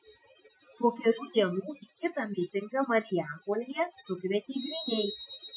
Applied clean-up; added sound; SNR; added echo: classical method Wiener filter.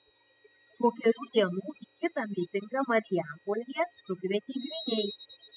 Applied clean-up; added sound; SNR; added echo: classical method spectral subtraction.